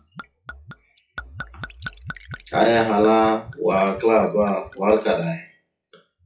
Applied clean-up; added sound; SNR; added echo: classical method WPE with log-MMSE.